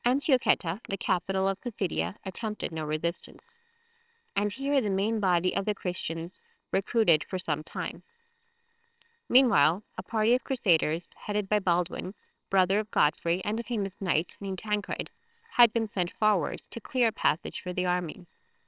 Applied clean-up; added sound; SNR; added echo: neural separator model SepFormer WHAMR!.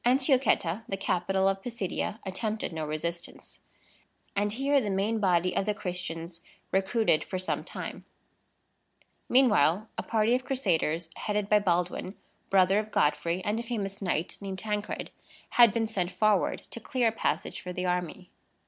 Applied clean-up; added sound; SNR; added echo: none; none; none; none.